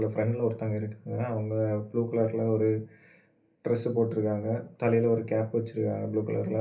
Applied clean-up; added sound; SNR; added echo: none; none; none; reverberation time 0.3 s.